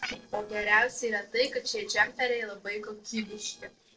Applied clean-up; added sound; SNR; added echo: neural separator model SepFormer DNS4.